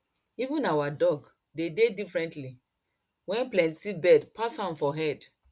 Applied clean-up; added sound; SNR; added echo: none; none; none; none.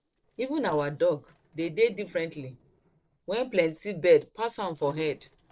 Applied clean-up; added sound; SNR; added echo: neural separator model SepFormer DNS4.